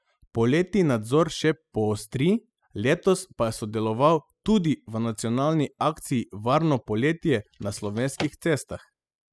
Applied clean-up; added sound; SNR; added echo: classical method spectral subtraction.